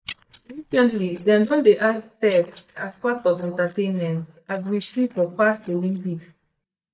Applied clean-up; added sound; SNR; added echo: neural mask model DeepFilterNet 3.